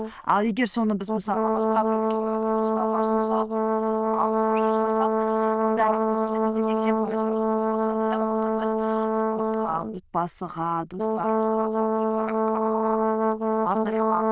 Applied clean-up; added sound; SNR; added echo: neural diffusion model UNIVERSE++.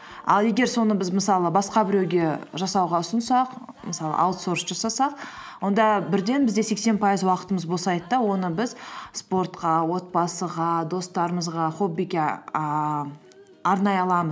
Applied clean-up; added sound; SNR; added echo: none; none; none; none.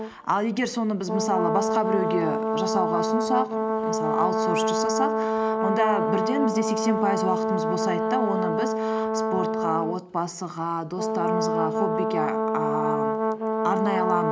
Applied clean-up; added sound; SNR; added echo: none; Brass instrument; -2 dB; none.